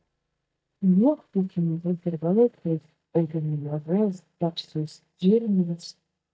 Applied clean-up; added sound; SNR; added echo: neural mask model DeepFilterNet 3.